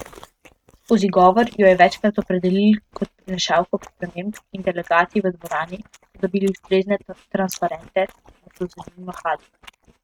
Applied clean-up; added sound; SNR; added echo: neural mask model RNNoise.